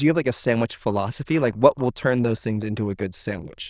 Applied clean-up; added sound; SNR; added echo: neural diffusion model UNIVERSE++.